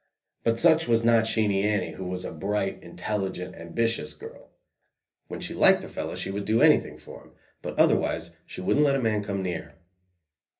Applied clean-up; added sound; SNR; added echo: none; none; none; reverberation time 0.3 s.